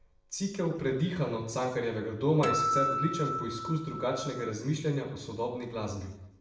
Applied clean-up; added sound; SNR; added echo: none; Acoustic guitar; 1 dB; reverberation time 0.7 s.